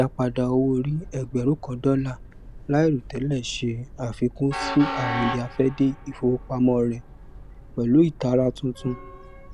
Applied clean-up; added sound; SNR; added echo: none; Train; 12 dB; none.